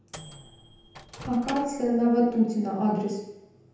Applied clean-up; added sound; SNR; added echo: none; Microwave oven; 16 dB; reverberation time 0.9 s.